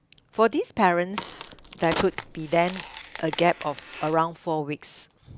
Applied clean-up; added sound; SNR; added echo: none; Crack; 9 dB; none.